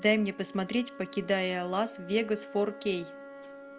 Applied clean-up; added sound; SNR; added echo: none; Wind instrument, woodwind instrument; 16 dB; none.